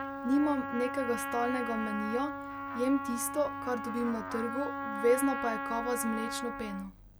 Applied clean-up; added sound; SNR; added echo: none; Trumpet; 5 dB; none.